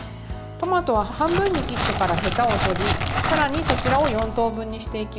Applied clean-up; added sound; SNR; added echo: none; Crackle; 1 dB; none.